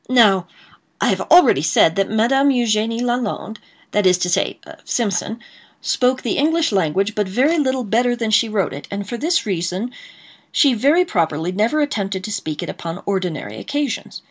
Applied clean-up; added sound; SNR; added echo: none; none; none; none.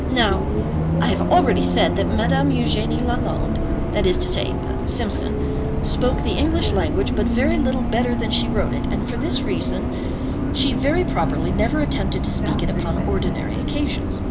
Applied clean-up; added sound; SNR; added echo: none; Bus; -3 dB; none.